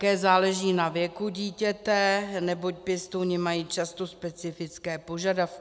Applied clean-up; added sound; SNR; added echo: none; none; none; none.